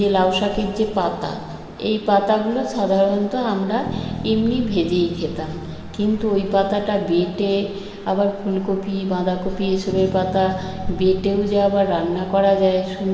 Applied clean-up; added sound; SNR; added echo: none; Bass guitar; 15 dB; reverberation time 2.2 s.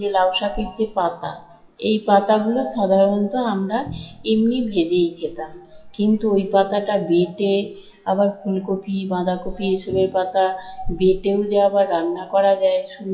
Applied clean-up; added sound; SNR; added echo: classical method WPE with log-MMSE.